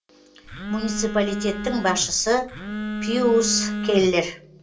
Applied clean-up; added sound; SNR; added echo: none; Telephone; 6 dB; reverberation time 0.2 s.